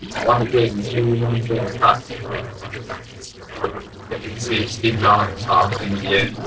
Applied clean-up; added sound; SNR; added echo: neural separator model SepFormer DNS4.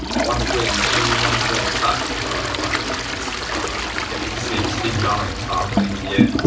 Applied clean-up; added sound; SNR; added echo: none; Toilet flush; -4 dB; reverberation time 0.1 s.